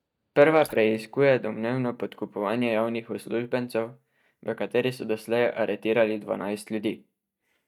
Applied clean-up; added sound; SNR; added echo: neural mask model DeepFilterNet 3.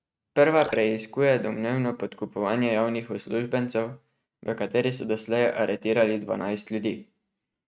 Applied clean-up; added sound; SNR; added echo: neural mask model RNNoise.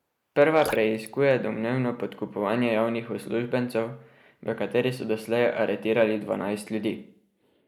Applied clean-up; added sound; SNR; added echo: neural mask model Resemble Enhance denoiser.